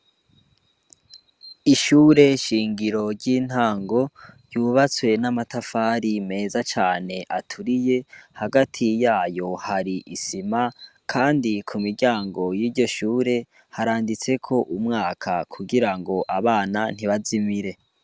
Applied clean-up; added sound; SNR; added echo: none; none; none; none.